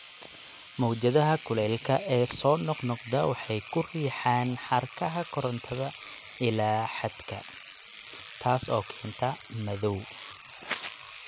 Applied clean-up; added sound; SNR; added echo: none; Engine / Domestic sounds, home sounds; 16 dB; none.